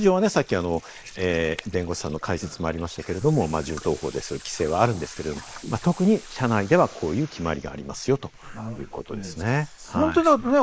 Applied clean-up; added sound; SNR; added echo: neural mask model Resemble Enhance denoiser.